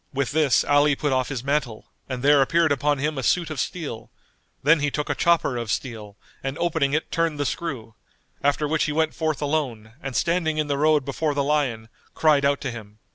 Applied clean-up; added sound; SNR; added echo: none; none; none; none.